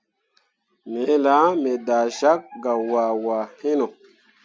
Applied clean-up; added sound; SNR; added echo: none; none; none; none.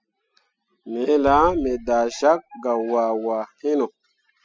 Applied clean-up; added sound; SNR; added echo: classical method spectral subtraction.